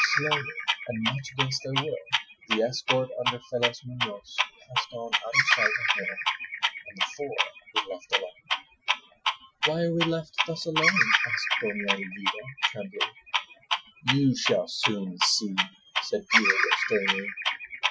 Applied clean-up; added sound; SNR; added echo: classical method Wiener filter.